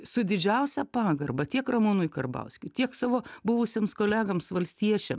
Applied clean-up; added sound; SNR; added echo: none; none; none; none.